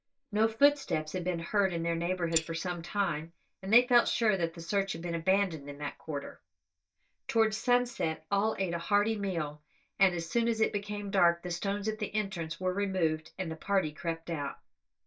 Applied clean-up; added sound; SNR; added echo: neural mask model DeepFilterNet 3.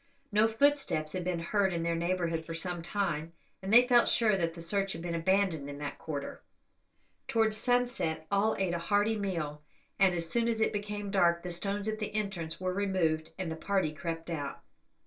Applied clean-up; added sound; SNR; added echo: neural separator model SepFormer DNS4.